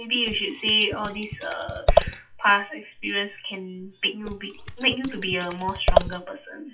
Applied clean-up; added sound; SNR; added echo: classical method WPE with log-MMSE.